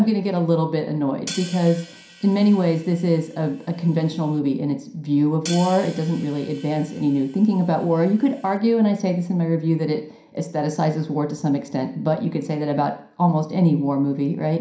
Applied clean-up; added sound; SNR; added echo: none; Hi-hat; 19 dB; reverberation time 0.5 s.